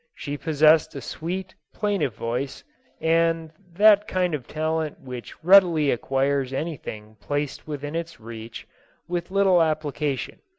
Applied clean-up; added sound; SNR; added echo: none; none; none; none.